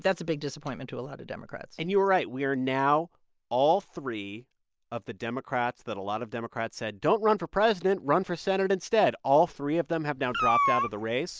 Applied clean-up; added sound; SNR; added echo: none; Meow; 1 dB; none.